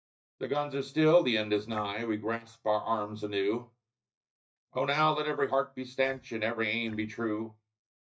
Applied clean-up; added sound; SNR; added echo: neural mask model DeepFilterNet 3.